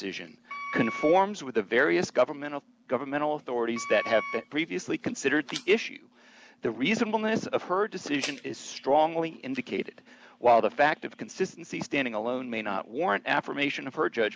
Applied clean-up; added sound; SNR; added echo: none; Wind instrument, woodwind instrument; 11 dB; none.